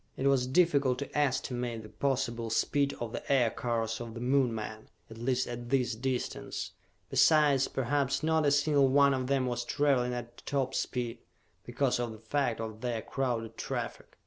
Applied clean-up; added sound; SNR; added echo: none; none; none; none.